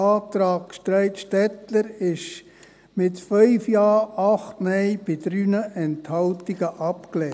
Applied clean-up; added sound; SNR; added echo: none; none; none; none.